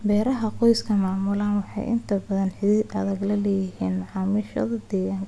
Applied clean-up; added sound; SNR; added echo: none; none; none; none.